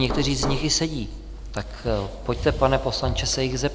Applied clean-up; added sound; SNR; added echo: none; Knock; 8 dB; none.